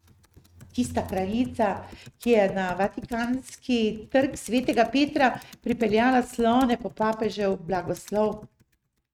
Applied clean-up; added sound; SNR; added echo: neural mask model RNNoise.